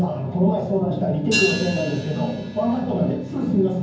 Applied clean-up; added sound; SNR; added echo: none; Hi-hat; 10 dB; reverberation time 0.9 s.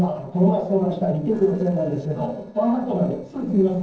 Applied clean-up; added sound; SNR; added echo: neural separator model SepFormer DNS4.